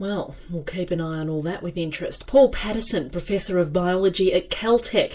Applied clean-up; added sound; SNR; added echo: none; none; none; reverberation time 0.2 s.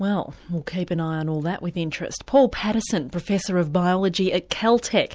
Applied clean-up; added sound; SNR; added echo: none; none; none; none.